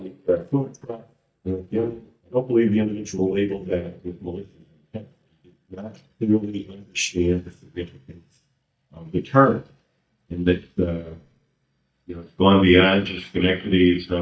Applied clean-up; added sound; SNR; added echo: neural mask model DeepFilterNet 3.